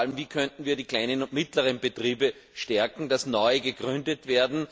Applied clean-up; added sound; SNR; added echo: none; none; none; none.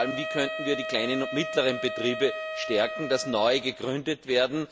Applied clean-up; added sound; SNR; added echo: none; Wind instrument, woodwind instrument; 7 dB; none.